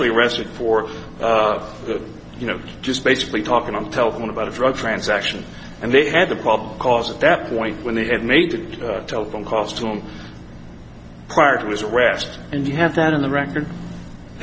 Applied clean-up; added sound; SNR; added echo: none; none; none; none.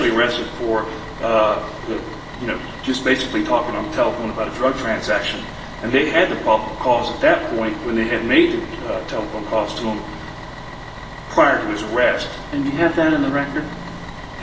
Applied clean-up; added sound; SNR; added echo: none; Bus; 14 dB; reverberation time 1.0 s.